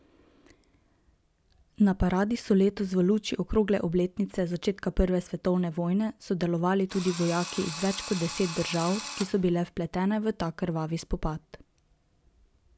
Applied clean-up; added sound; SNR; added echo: none; Drill; 10 dB; none.